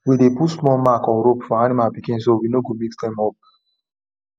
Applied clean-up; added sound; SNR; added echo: none; none; none; none.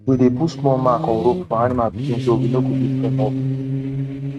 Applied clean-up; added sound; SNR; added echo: neural mask model RNNoise.